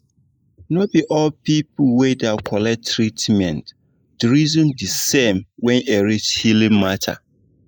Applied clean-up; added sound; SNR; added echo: neural mask model Resemble Enhance denoiser.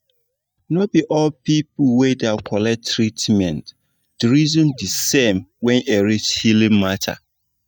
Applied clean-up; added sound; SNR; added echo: neural mask model DeepFilterNet 3.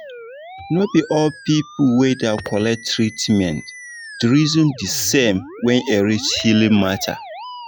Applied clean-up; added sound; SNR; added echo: classical method log-MMSE.